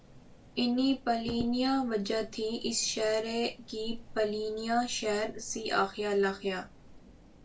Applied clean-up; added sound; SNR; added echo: none; Rain; 17 dB; reverberation time 0.2 s.